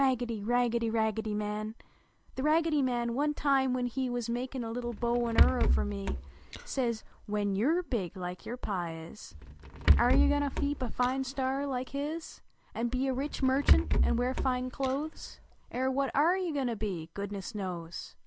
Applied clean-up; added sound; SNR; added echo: none; Rattle / Breathing; -1 dB; none.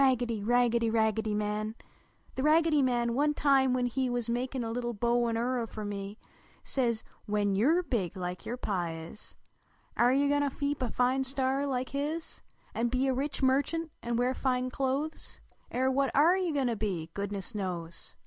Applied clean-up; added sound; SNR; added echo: none; none; none; none.